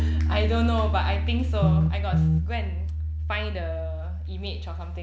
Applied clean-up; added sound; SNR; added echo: none; Piano; -2 dB; none.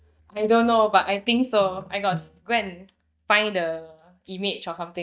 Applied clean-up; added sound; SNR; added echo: neural mask model DeepFilterNet 3.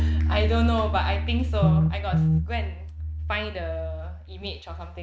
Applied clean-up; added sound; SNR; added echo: neural mask model RNNoise.